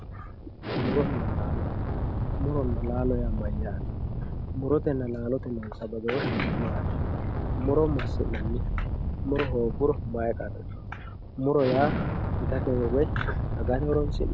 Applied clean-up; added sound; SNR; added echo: none; Explosion; -1 dB; none.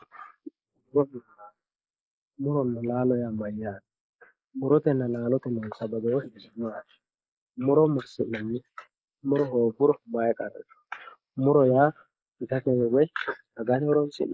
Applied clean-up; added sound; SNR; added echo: neural mask model Resemble Enhance denoiser.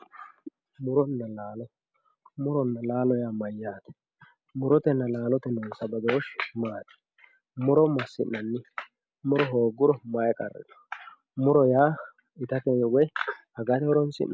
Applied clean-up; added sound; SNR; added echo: none; none; none; none.